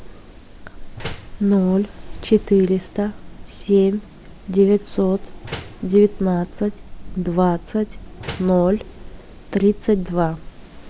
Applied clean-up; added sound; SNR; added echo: none; Slam + Wind; 14 dB; none.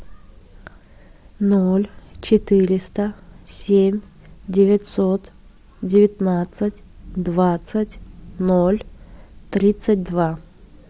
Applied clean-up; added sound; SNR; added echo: none; none; none; none.